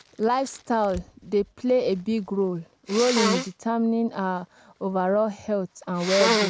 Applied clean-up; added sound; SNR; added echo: none; Sneeze; 7 dB; none.